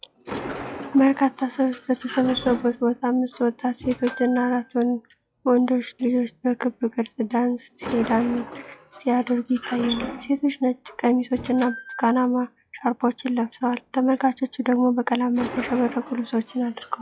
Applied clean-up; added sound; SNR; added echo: classical method log-MMSE.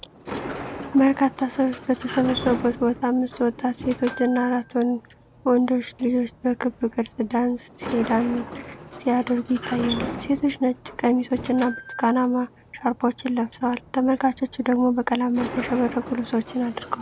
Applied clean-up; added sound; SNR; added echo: none; Sliding door; 13 dB; none.